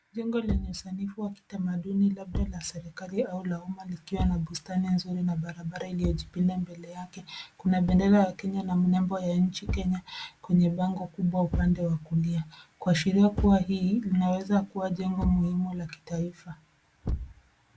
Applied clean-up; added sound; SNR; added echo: none; Thump, thud; 10 dB; none.